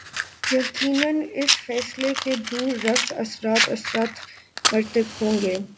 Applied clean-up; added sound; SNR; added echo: none; Fire; 3 dB; none.